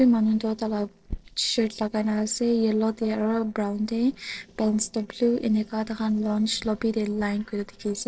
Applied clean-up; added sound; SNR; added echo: neural separator model SepFormer DNS4.